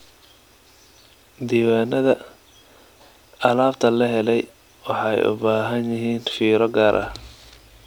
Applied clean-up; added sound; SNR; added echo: none; none; none; none.